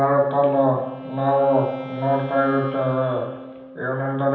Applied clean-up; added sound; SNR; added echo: none; Wind instrument, woodwind instrument; 14 dB; reverberation time 0.9 s.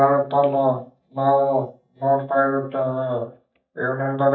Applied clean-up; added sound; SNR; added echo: neural mask model DeepFilterNet 3.